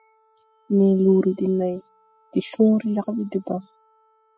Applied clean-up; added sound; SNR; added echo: classical method spectral subtraction.